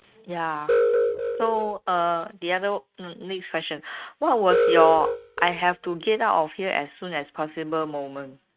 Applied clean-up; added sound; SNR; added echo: neural mask model RNNoise.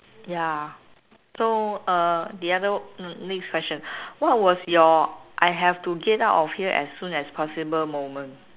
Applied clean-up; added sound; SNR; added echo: none; none; none; none.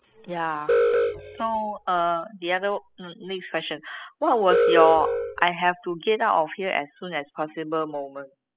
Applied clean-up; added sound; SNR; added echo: classical method spectral subtraction.